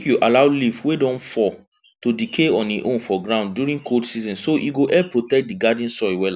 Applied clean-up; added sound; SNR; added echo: none; none; none; none.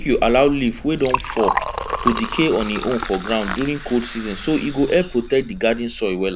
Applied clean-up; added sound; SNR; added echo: none; Liquid; 8 dB; none.